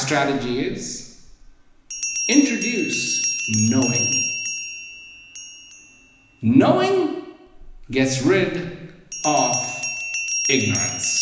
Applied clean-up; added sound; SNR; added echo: none; Bell; 5 dB; reverberation time 1.0 s.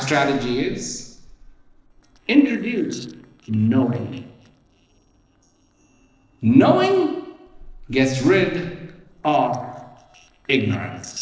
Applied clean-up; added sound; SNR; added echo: neural separator model SepFormer DNS4.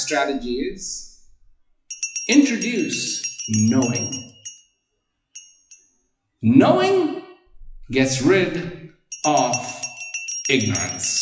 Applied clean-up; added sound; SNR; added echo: classical method WPE with log-MMSE.